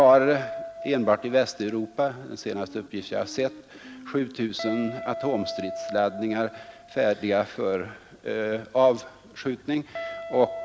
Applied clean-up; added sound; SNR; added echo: none; Guitar; 13 dB; none.